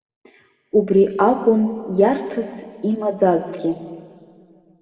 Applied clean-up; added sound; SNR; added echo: none; none; none; reverberation time 2.0 s.